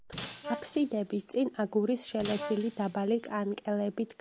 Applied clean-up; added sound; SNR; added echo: none; Brass instrument + Shatter; 12 dB; none.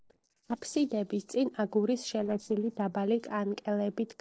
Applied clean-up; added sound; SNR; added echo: neural separator model SepFormer DNS4.